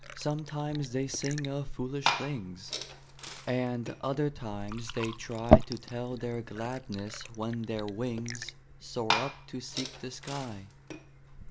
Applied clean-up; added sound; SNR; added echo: none; Fill (with liquid) / Glass; -1 dB; none.